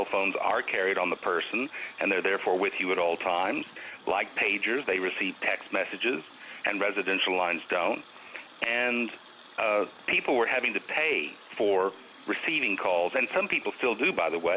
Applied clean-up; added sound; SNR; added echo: none; Water tap, faucet; 20 dB; none.